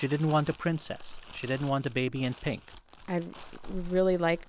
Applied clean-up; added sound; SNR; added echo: none; Crumpling, crinkling; 14 dB; none.